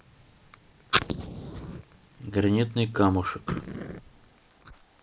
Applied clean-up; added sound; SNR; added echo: neural mask model Resemble Enhance denoiser.